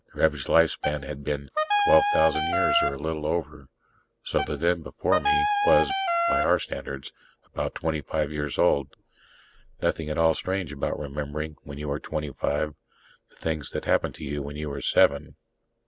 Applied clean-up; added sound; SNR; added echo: none; Wind instrument, woodwind instrument; -1 dB; none.